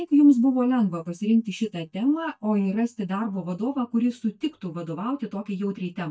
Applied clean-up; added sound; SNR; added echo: neural mask model DeepFilterNet 3.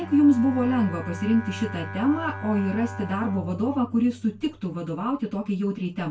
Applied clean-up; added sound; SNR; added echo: none; Bowed string instrument; 13 dB; reverberation time 0.2 s.